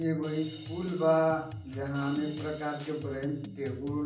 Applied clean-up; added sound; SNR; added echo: none; Drum kit; 13 dB; reverberation time 0.6 s.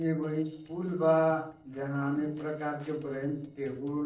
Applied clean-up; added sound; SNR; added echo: neural separator model SepFormer DNS4.